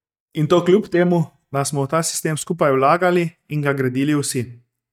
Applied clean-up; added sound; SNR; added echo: neural mask model DeepFilterNet 3.